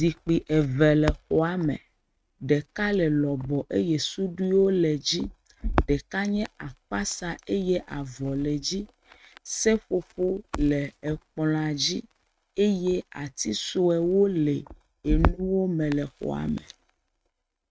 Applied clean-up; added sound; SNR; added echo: neural mask model RNNoise.